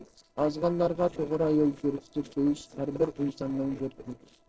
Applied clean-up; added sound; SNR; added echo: neural separator model SepFormer DNS4.